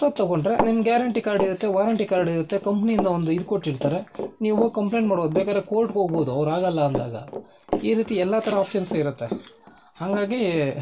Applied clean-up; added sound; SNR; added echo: none; Run; 10 dB; reverberation time 0.2 s.